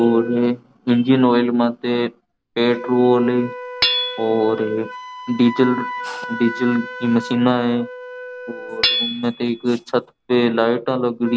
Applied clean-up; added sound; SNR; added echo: none; Hammer / Chink, clink + Wind instrument, woodwind instrument; 10 dB; none.